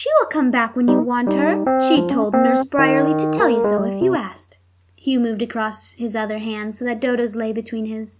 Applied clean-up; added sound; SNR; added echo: none; Piano; -2 dB; none.